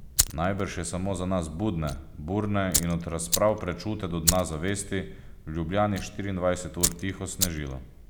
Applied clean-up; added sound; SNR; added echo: none; Fire; 4 dB; none.